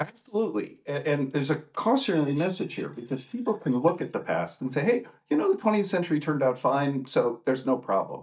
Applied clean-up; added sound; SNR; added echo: neural mask model DeepFilterNet 3.